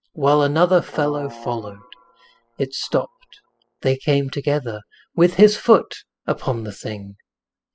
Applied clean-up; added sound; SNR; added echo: classical method spectral subtraction.